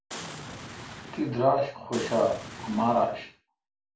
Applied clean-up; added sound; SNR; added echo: none; Boom; 12 dB; reverberation time 0.3 s.